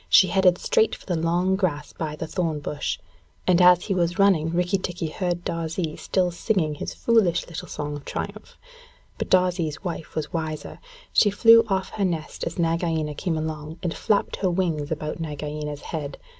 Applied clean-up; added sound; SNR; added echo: none; none; none; none.